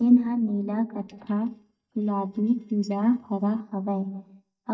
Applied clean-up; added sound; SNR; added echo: neural mask model DeepFilterNet 3.